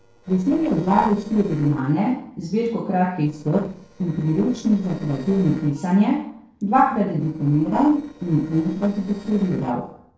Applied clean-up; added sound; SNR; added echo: neural separator model SepFormer DNS4.